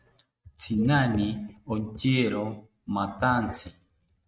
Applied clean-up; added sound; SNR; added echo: neural mask model RNNoise.